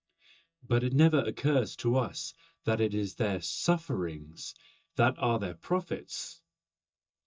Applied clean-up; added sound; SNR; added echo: neural mask model DeepFilterNet 3.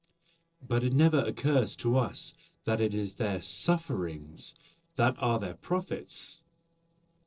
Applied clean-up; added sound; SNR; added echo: neural separator model SepFormer DNS4.